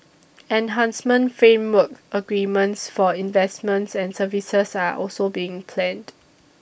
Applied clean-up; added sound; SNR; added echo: none; none; none; none.